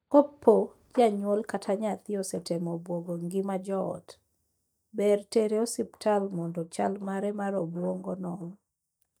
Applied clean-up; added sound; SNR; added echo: neural mask model DeepFilterNet 3.